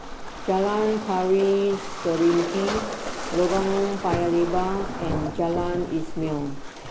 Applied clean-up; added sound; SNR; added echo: none; Waves, surf; 6 dB; none.